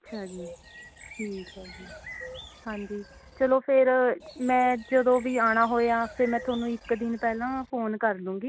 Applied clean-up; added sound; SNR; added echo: none; Bird; 18 dB; none.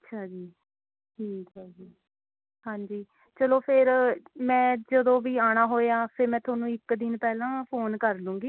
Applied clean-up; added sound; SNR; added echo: none; none; none; none.